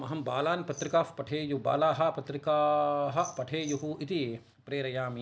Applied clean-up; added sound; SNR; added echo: none; Glass; 17 dB; none.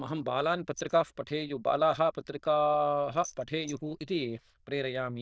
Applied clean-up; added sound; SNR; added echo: neural diffusion model UNIVERSE++.